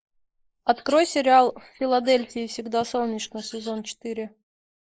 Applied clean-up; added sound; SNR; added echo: neural mask model Resemble Enhance denoiser.